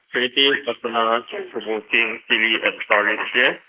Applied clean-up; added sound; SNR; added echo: neural mask model Resemble Enhance denoiser.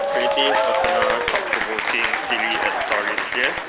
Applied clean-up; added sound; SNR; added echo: none; Applause / Cheering; -4 dB; none.